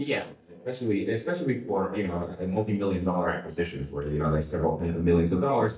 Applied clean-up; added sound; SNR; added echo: neural mask model DeepFilterNet 3.